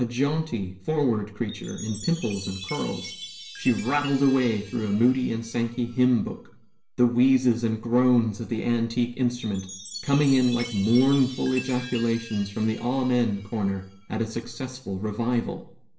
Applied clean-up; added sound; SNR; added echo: none; Chime; 18 dB; reverberation time 0.5 s.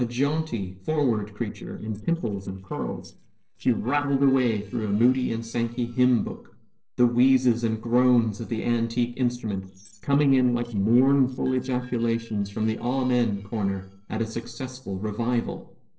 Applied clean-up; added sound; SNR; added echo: neural separator model SepFormer DNS4.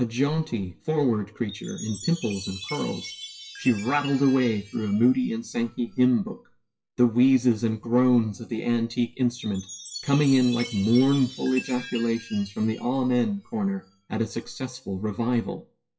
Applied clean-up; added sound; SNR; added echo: classical method WPE with log-MMSE.